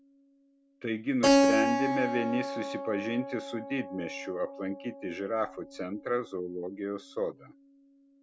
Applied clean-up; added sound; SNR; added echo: none; Keyboard (musical); -1 dB; none.